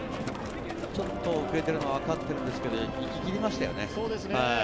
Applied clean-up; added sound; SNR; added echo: none; Livestock, farm animals, working animals; 11 dB; none.